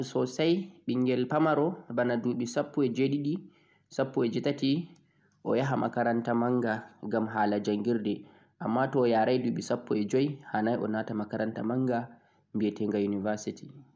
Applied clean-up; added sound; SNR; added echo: none; none; none; none.